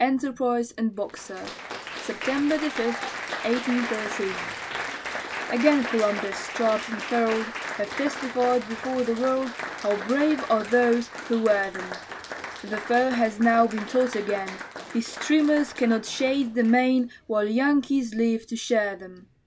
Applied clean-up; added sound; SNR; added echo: none; Applause; 10 dB; none.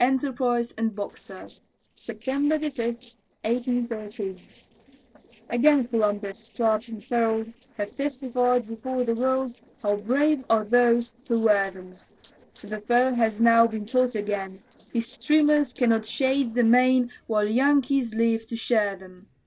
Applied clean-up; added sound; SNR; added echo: neural separator model SepFormer DNS4.